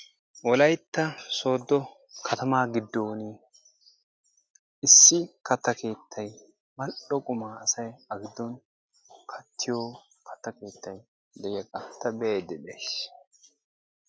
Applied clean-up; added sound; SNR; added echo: none; none; none; none.